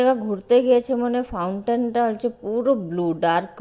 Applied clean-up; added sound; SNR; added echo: none; none; none; none.